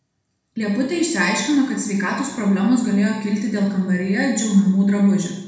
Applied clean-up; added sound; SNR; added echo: none; none; none; reverberation time 1.0 s.